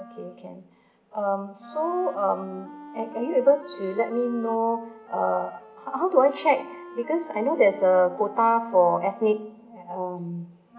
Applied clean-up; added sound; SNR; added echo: none; Wind instrument, woodwind instrument; 19 dB; none.